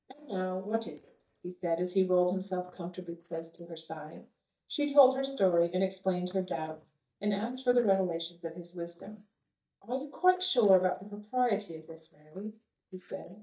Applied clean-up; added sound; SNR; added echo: neural mask model DeepFilterNet 3.